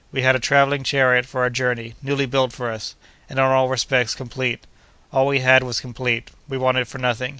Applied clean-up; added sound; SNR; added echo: none; none; none; none.